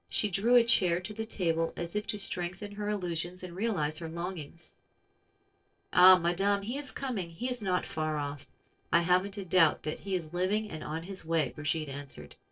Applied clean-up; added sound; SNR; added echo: neural separator model SepFormer DNS4.